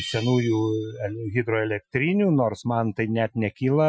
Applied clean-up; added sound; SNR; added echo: classical method Wiener filter.